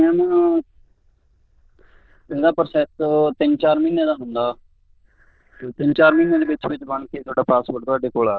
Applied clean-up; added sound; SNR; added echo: neural diffusion model UNIVERSE++.